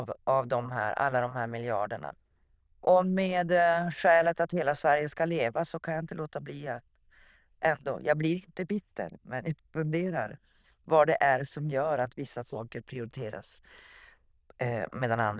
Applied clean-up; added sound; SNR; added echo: neural diffusion model UNIVERSE++.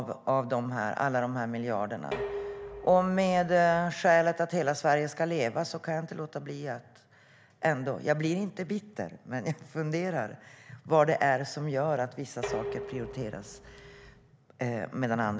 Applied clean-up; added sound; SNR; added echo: none; Dishes, pots, and pans; 11 dB; none.